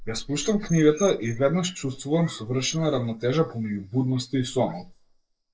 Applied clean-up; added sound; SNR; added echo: neural mask model Resemble Enhance denoiser.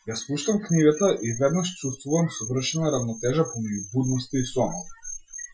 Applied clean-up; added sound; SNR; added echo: classical method Wiener filter.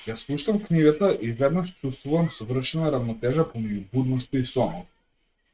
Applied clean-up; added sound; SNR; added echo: neural mask model RNNoise.